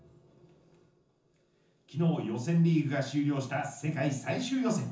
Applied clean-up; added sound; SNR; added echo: none; none; none; reverberation time 0.6 s.